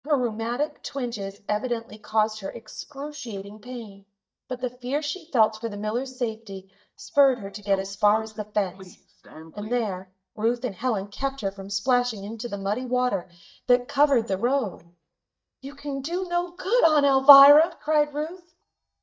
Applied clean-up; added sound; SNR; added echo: neural mask model DeepFilterNet 3.